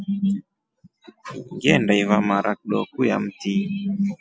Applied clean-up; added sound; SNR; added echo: none; none; none; none.